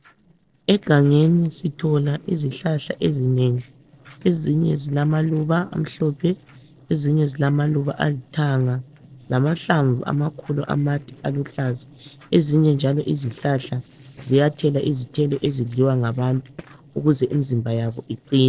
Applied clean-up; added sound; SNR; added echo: neural separator model SepFormer DNS4.